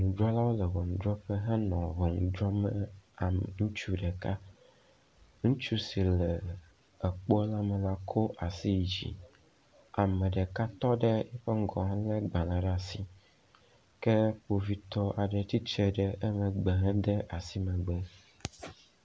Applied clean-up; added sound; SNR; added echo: none; none; none; none.